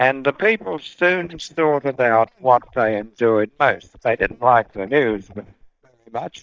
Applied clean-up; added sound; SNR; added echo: neural mask model DeepFilterNet 3.